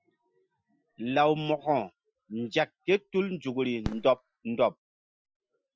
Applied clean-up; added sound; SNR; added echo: classical method Wiener filter.